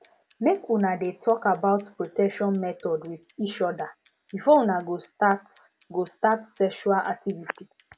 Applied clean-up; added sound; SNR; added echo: none; Bicycle; 15 dB; none.